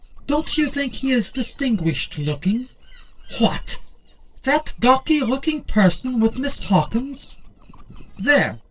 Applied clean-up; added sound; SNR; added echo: neural separator model SepFormer DNS4.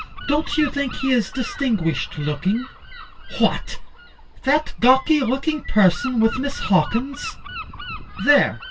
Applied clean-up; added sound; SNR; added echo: none; Gull, seagull / Wind; 14 dB; reverberation time 0.1 s.